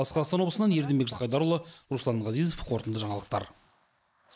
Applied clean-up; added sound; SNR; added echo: neural mask model Resemble Enhance denoiser.